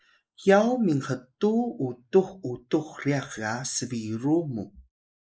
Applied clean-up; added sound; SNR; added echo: neural mask model Resemble Enhance denoiser.